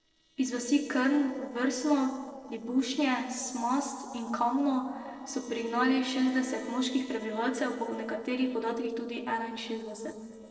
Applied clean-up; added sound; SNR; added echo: neural separator model SepFormer DNS4.